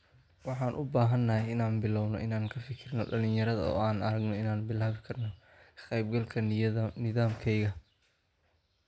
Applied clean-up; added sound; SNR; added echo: none; none; none; none.